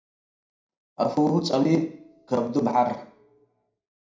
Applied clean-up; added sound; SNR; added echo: none; none; none; reverberation time 0.4 s.